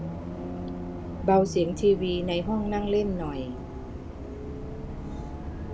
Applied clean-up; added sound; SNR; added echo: none; Bus; 6 dB; none.